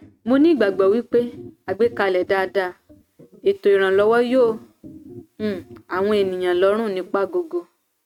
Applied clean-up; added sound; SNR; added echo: neural mask model RNNoise.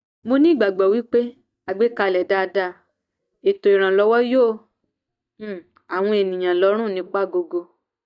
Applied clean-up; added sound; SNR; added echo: neural mask model DeepFilterNet 3.